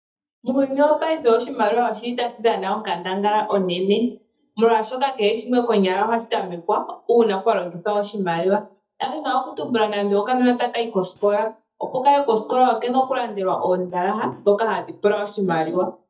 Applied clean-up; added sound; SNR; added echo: neural mask model DeepFilterNet 3.